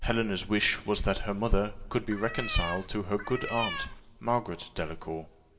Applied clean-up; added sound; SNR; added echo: none; Cat; 7 dB; reverberation time 0.8 s.